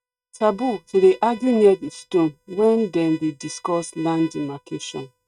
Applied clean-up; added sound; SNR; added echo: neural mask model RNNoise.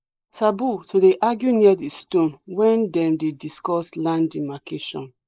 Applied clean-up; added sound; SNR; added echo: neural mask model Resemble Enhance denoiser.